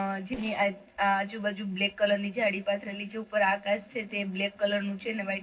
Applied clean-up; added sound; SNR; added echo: neural separator model SepFormer DNS4.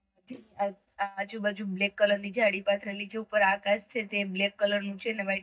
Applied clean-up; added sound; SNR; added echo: neural mask model DeepFilterNet 3.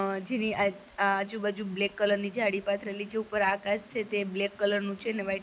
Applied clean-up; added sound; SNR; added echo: none; none; none; none.